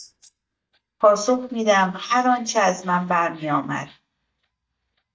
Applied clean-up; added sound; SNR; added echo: neural mask model DeepFilterNet 3.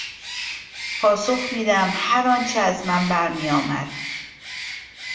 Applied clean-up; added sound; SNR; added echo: none; Bird; 10 dB; reverberation time 0.7 s.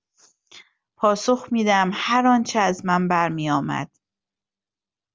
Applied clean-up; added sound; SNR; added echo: none; none; none; none.